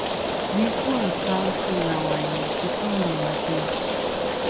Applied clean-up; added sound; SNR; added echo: none; Rain; -4 dB; none.